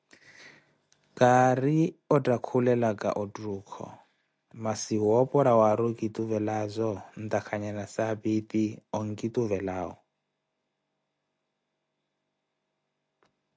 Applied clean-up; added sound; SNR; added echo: none; none; none; none.